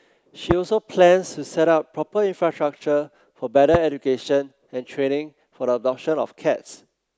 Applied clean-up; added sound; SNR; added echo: none; Tap; 15 dB; none.